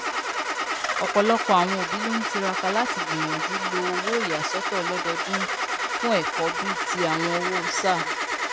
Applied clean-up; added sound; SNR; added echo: none; Engine starting / Car; -1 dB; none.